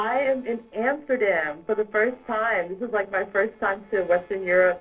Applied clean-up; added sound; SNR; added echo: neural separator model SepFormer DNS4.